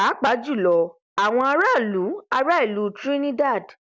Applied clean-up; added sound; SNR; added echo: none; none; none; none.